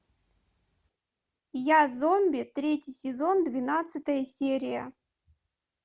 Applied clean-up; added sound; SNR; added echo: none; none; none; none.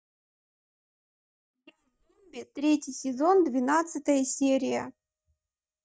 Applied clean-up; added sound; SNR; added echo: neural mask model DeepFilterNet 3.